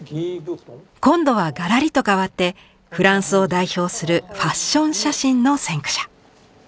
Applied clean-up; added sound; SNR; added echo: none; none; none; none.